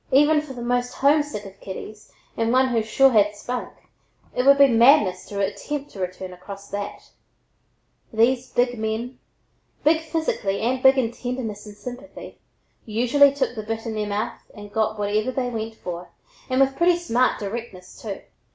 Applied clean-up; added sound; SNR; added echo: none; none; none; none.